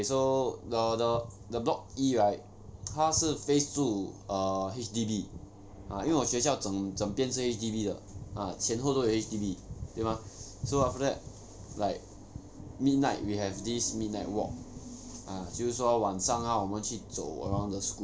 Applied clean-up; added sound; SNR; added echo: none; Engine; 19 dB; none.